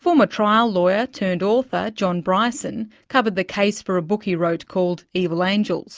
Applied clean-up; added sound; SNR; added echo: none; none; none; none.